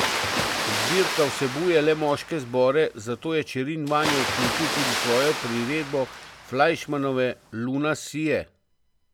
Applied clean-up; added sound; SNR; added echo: none; Water; 5 dB; none.